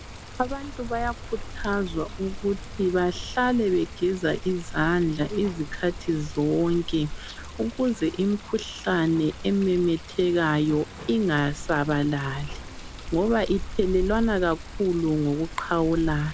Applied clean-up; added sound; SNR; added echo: none; Water; 11 dB; none.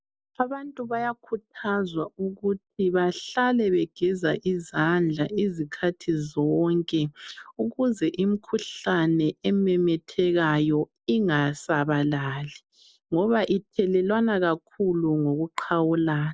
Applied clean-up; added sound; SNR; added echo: none; none; none; none.